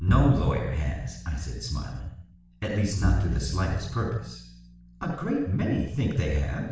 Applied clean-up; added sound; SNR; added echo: none; Bowed string instrument; 5 dB; reverberation time 0.7 s.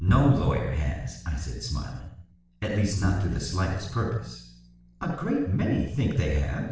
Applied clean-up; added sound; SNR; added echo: neural separator model SepFormer DNS4.